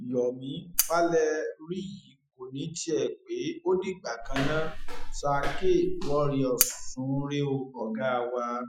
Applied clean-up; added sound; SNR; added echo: classical method Wiener filter.